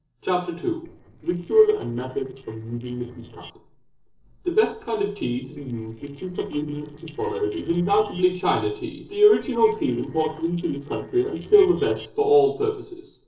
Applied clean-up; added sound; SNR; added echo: neural separator model SepFormer DNS4.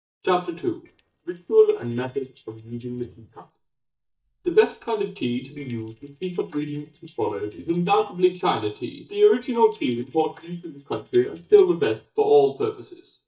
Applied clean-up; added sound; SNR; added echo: neural mask model DeepFilterNet 3.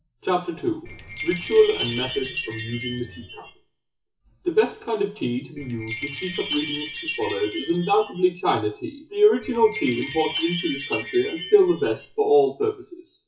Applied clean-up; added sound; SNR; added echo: classical method WPE with log-MMSE.